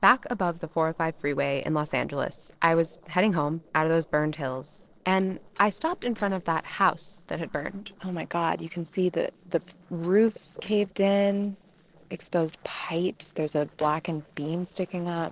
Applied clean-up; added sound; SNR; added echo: neural separator model SepFormer DNS4.